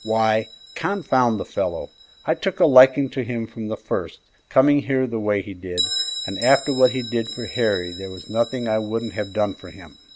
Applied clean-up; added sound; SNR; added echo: none; Bell; 13 dB; none.